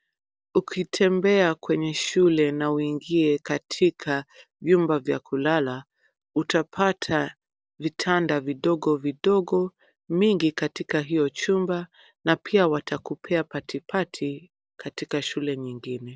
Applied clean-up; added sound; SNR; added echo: none; none; none; none.